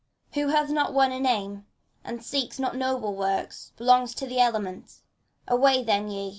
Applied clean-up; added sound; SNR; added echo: none; none; none; none.